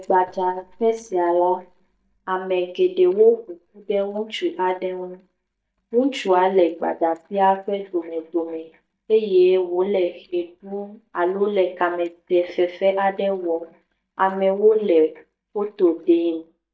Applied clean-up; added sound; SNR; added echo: neural mask model DeepFilterNet 3.